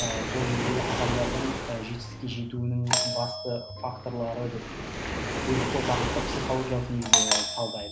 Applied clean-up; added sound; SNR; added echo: none; Doorbell + Waves, surf; -1 dB; none.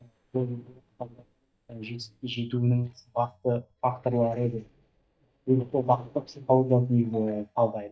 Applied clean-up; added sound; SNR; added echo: neural mask model DeepFilterNet 3.